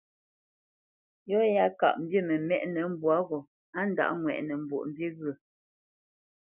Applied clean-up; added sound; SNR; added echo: none; none; none; none.